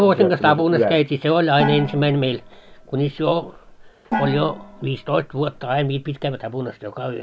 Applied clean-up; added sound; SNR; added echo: none; Gong; 11 dB; none.